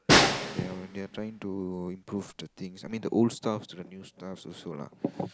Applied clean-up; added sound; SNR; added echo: none; Snare drum; -5 dB; none.